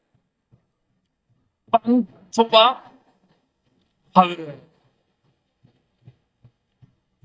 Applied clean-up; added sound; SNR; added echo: neural mask model DeepFilterNet 3.